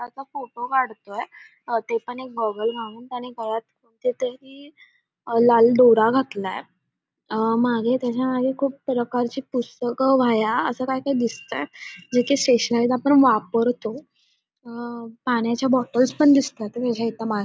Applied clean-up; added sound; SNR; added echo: none; none; none; none.